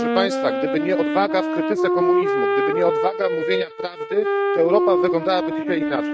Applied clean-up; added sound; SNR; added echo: neural mask model RNNoise.